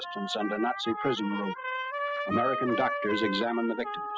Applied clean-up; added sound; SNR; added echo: classical method spectral subtraction.